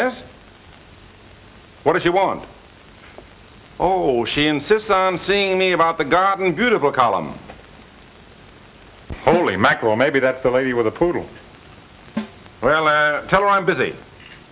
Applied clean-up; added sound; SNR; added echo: none; Snare drum; 15 dB; none.